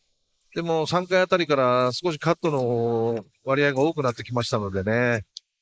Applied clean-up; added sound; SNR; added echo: neural mask model Resemble Enhance denoiser.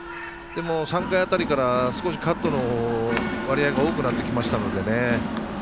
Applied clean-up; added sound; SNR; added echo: none; Gong; 16 dB; none.